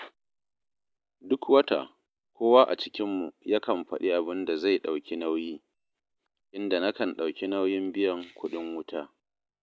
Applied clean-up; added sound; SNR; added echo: none; none; none; none.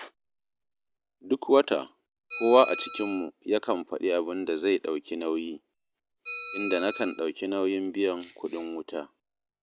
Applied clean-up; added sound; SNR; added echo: none; Bell; 14 dB; none.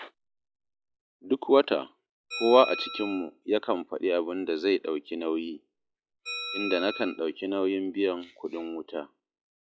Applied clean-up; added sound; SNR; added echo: classical method log-MMSE.